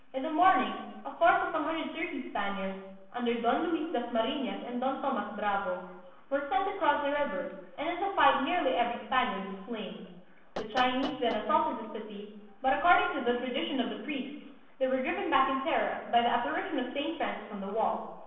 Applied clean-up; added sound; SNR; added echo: neural separator model SepFormer DNS4.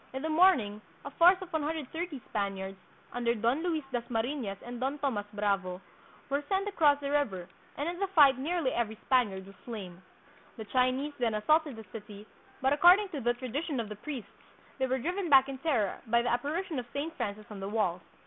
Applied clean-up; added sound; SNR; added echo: none; none; none; none.